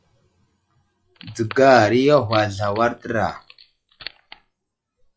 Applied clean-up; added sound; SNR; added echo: classical method log-MMSE.